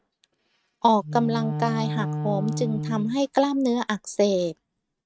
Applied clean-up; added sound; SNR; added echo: neural mask model RNNoise.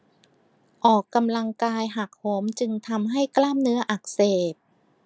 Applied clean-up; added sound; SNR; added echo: none; none; none; none.